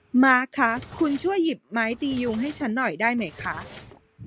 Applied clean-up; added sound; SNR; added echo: none; Drawer open or close; 19 dB; none.